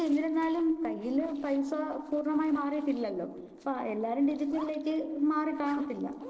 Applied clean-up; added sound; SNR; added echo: neural separator model SepFormer DNS4.